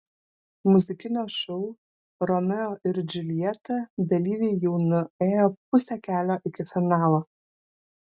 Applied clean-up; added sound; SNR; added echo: none; none; none; none.